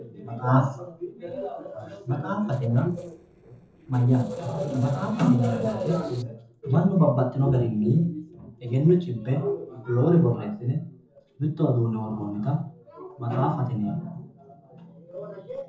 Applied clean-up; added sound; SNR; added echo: neural separator model SepFormer DNS4.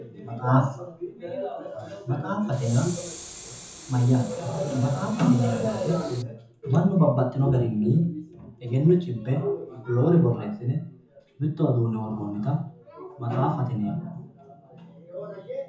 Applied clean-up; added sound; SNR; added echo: none; Train; 17 dB; reverberation time 0.5 s.